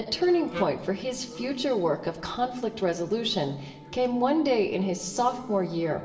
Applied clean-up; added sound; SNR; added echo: none; Wind instrument, woodwind instrument; 11 dB; reverberation time 0.9 s.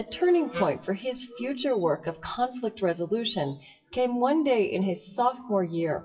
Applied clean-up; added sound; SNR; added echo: classical method WPE with log-MMSE.